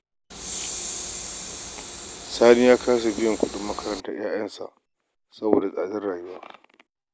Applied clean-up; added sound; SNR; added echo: none; Train; 10 dB; none.